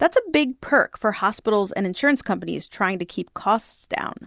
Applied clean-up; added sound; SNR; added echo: none; none; none; none.